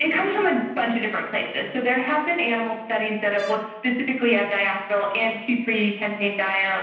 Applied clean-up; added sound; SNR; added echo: none; Brass instrument; 14 dB; reverberation time 0.9 s.